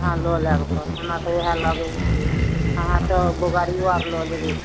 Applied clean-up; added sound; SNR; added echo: none; Insect + Animal; -2 dB; none.